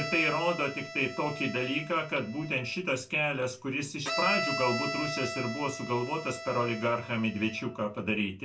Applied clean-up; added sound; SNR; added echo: none; Bowed string instrument; 7 dB; reverberation time 0.2 s.